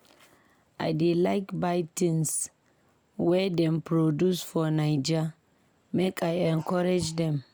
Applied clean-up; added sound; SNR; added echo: none; none; none; none.